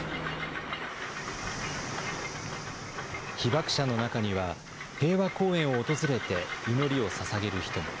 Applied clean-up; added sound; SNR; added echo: none; Train; 6 dB; none.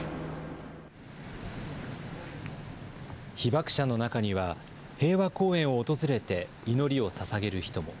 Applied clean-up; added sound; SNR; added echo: none; none; none; none.